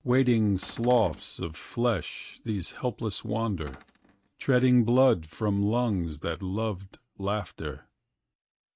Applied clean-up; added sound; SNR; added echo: neural mask model RNNoise.